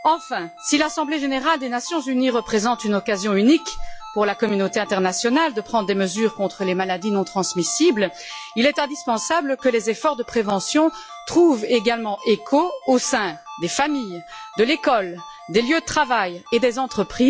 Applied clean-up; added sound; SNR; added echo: classical method log-MMSE.